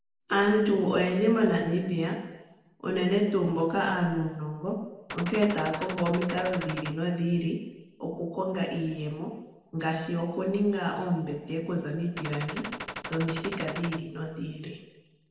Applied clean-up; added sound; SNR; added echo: none; Gunshot, gunfire; 9 dB; reverberation time 1.0 s.